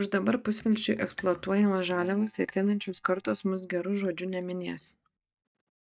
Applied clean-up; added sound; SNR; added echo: neural mask model DeepFilterNet 3.